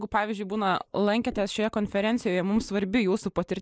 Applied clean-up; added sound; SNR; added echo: neural mask model Resemble Enhance denoiser.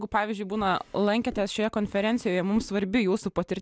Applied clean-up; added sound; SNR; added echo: none; Drawer open or close; 19 dB; none.